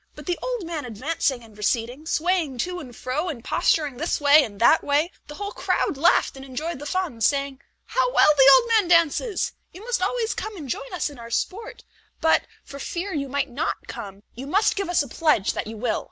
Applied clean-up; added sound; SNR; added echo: none; none; none; none.